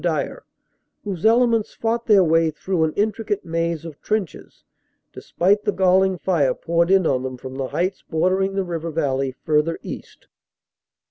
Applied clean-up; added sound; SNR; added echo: none; none; none; none.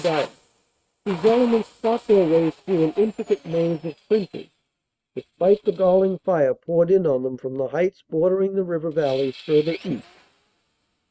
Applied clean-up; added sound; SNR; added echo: neural mask model RNNoise.